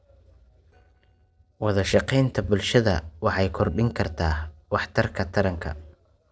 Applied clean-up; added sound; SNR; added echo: neural separator model SepFormer DNS4.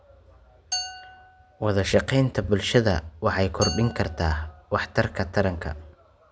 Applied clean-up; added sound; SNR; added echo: none; Glass; 13 dB; none.